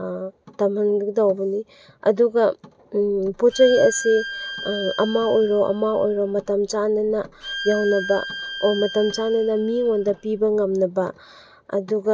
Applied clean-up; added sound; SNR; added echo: none; Bowed string instrument; 12 dB; none.